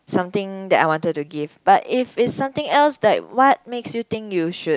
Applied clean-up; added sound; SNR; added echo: none; none; none; none.